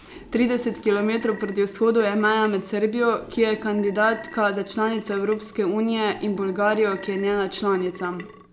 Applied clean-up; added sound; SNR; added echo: none; Burping, eructation; 19 dB; none.